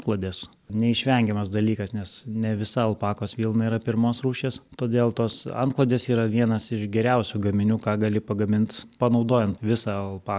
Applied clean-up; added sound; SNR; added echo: none; none; none; none.